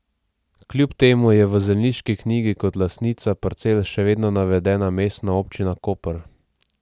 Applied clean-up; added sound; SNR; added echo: none; none; none; none.